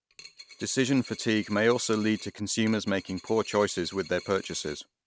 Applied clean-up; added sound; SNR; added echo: none; Coin (dropping); 20 dB; none.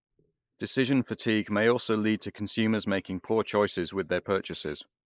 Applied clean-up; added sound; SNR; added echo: neural mask model Resemble Enhance denoiser.